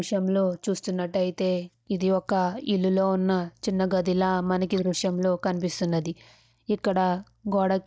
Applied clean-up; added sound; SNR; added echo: neural mask model DeepFilterNet 3.